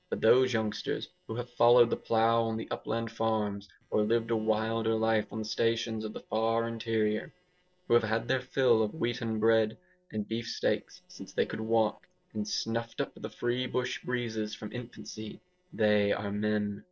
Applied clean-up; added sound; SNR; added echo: neural separator model SepFormer DNS4.